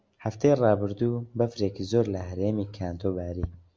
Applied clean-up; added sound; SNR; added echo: none; none; none; none.